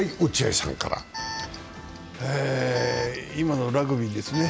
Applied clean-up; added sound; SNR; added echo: none; Alarm; 13 dB; none.